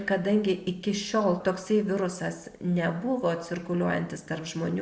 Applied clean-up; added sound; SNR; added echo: none; none; none; none.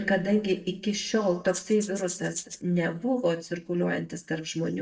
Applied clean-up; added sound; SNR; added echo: neural mask model DeepFilterNet 3.